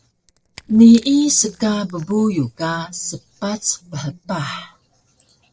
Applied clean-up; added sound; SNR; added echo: neural separator model SepFormer DNS4.